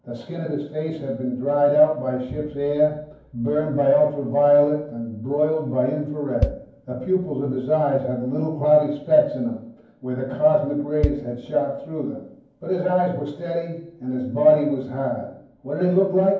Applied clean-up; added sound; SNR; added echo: none; Bass drum; 9 dB; reverberation time 0.9 s.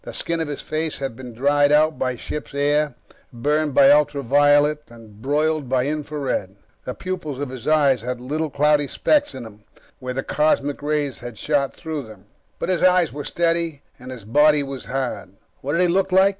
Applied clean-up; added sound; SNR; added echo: none; none; none; none.